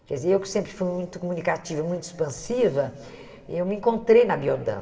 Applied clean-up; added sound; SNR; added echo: none; none; none; reverberation time 2.2 s.